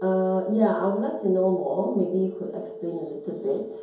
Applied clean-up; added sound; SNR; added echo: none; Telephone; 14 dB; reverberation time 2.8 s.